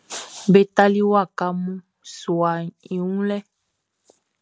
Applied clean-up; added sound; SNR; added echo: none; none; none; none.